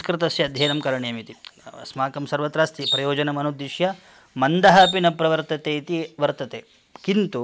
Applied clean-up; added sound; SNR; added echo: none; none; none; none.